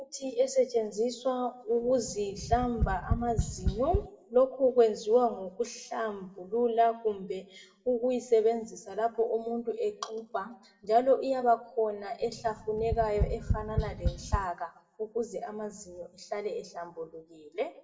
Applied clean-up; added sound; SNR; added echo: none; Tap; 3 dB; reverberation time 0.5 s.